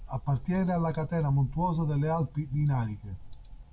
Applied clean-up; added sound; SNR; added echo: none; none; none; none.